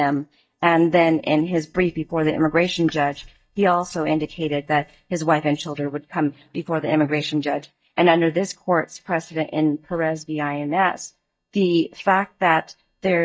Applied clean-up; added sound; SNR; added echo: neural mask model DeepFilterNet 3.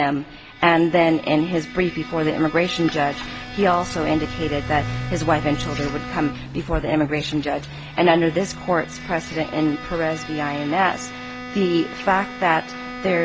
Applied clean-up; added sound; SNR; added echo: none; Bowed string instrument + Walk, footsteps; 11 dB; none.